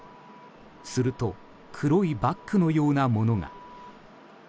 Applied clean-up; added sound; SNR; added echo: none; none; none; none.